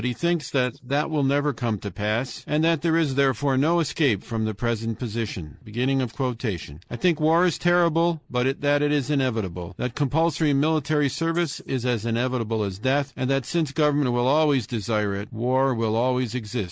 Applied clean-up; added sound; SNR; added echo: neural mask model Resemble Enhance denoiser.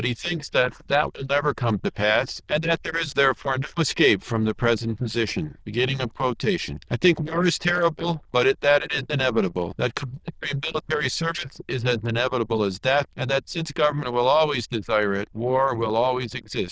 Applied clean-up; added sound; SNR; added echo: neural diffusion model UNIVERSE++.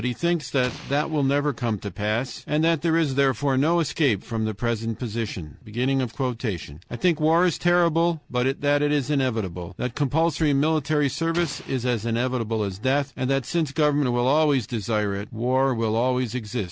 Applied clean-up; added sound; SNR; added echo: none; Explosion; 18 dB; none.